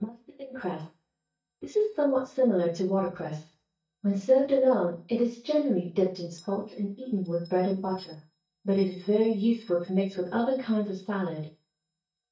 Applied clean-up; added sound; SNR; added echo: neural mask model DeepFilterNet 3.